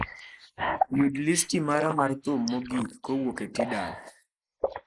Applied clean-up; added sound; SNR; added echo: neural mask model Resemble Enhance denoiser.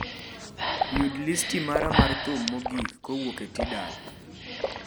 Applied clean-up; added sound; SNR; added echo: none; Breathing + Liquid; -2 dB; none.